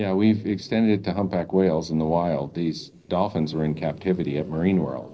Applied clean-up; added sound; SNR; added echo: neural separator model SepFormer DNS4.